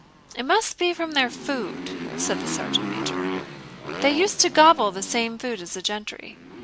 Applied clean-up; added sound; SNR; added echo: none; Motorcycle; 9 dB; none.